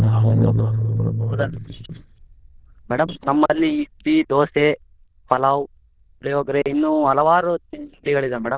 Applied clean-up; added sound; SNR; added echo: neural diffusion model UNIVERSE++.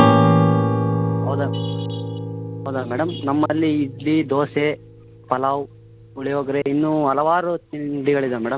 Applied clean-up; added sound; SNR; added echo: none; Acoustic guitar / Strum; 0 dB; none.